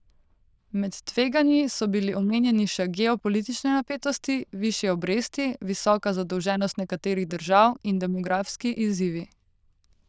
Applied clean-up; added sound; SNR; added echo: neural diffusion model UNIVERSE++.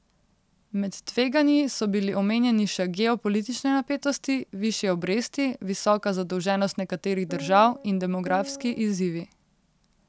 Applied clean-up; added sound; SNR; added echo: none; Piano; 12 dB; none.